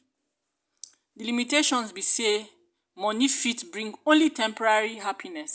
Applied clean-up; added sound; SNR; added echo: none; none; none; none.